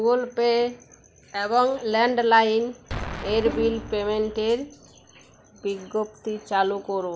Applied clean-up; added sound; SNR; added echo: none; Explosion + Bowed string instrument; 11 dB; none.